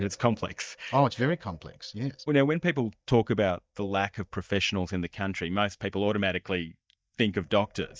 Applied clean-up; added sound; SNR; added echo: neural mask model DeepFilterNet 3.